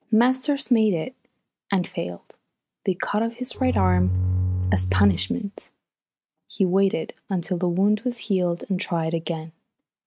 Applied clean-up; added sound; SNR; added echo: neural mask model RNNoise.